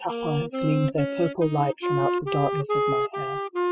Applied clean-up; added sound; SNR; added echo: classical method spectral subtraction.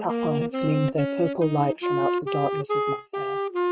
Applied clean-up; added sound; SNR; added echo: neural mask model RNNoise.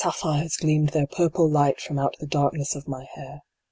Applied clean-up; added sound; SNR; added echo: none; none; none; none.